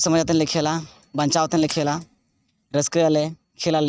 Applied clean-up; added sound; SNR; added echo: neural mask model RNNoise.